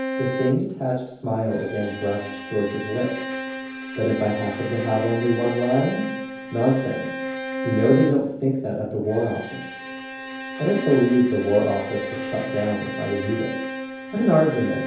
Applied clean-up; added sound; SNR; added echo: none; Bowed string instrument; 8 dB; reverberation time 0.9 s.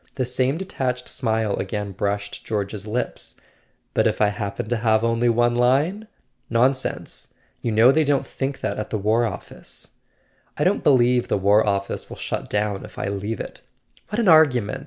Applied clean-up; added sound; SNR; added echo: none; none; none; none.